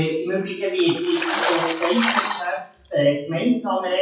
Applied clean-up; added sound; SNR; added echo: classical method WPE with log-MMSE.